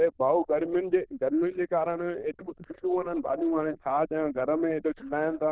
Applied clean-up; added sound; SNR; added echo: neural diffusion model UNIVERSE++.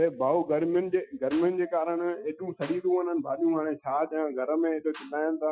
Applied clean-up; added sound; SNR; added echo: classical method Wiener filter.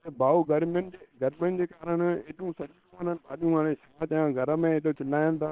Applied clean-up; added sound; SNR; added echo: neural separator model SepFormer WHAM!.